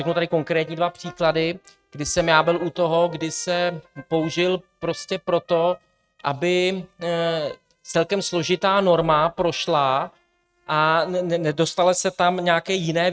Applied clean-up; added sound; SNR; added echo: neural mask model RNNoise.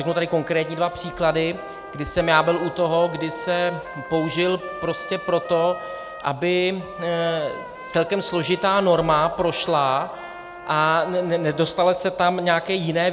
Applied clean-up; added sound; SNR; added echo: none; Trumpet; 15 dB; none.